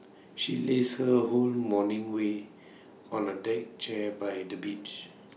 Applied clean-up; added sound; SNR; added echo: none; none; none; none.